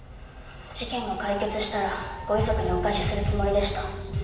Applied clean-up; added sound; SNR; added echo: none; Dog; 16 dB; reverberation time 1.2 s.